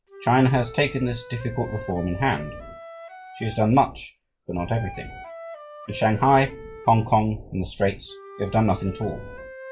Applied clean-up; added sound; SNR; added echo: none; Wind instrument, woodwind instrument; 16 dB; none.